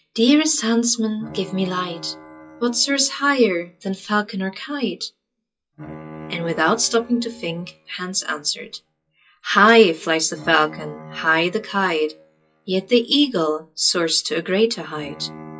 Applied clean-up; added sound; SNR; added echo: classical method WPE with log-MMSE.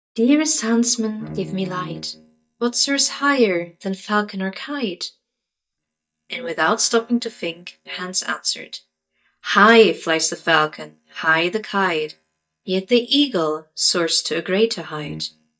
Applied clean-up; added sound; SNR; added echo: neural mask model DeepFilterNet 3.